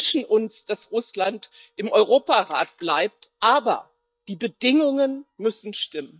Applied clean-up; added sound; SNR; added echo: neural mask model DeepFilterNet 3.